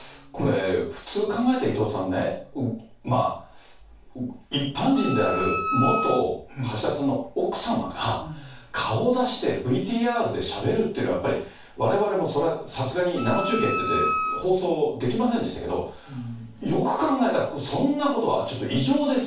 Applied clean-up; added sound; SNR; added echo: none; Wind instrument, woodwind instrument; 3 dB; reverberation time 0.3 s.